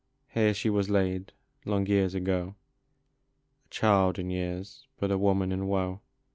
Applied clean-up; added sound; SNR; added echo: none; none; none; none.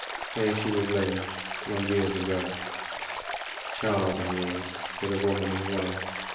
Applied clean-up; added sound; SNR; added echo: none; Stream; 4 dB; reverberation time 1.0 s.